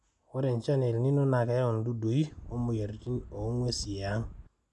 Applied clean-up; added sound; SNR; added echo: none; Wind; 15 dB; none.